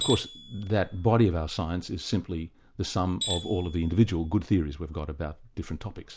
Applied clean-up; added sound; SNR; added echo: none; Tools; 13 dB; none.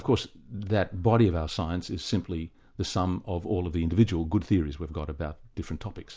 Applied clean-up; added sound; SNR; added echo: none; none; none; none.